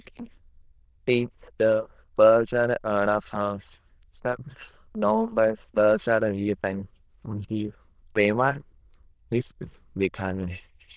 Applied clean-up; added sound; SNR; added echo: neural diffusion model UNIVERSE++.